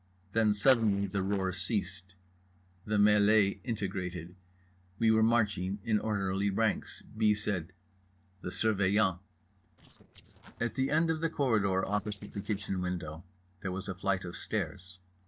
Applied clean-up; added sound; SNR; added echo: neural separator model SepFormer DNS4.